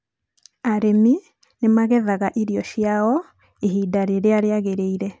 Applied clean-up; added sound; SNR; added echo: none; none; none; none.